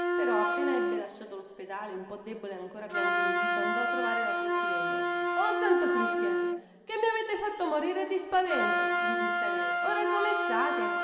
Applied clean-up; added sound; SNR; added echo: none; Wind instrument, woodwind instrument; -3 dB; reverberation time 2.1 s.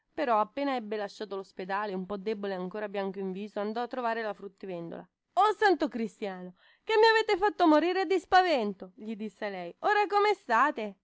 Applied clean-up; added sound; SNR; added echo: none; none; none; none.